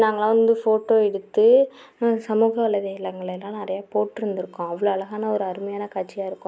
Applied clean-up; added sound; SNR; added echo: none; none; none; none.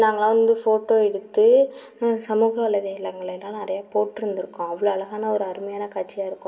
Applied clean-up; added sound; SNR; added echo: none; none; none; reverberation time 1.3 s.